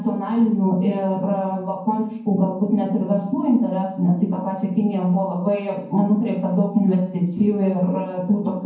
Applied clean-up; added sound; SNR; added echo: none; none; none; reverberation time 0.9 s.